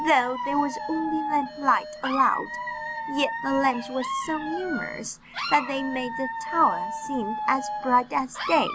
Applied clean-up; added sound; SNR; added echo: none; Alarm / Dog; 6 dB; none.